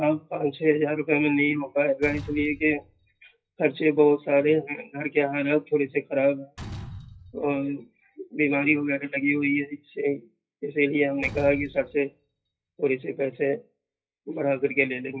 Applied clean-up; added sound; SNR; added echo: classical method WPE with log-MMSE.